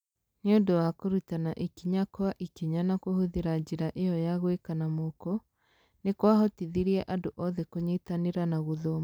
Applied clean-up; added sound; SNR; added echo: none; none; none; none.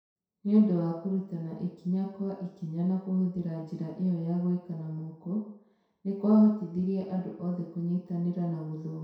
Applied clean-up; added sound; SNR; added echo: none; none; none; reverberation time 0.7 s.